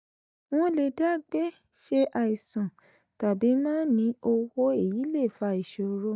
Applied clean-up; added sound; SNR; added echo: neural mask model DeepFilterNet 3.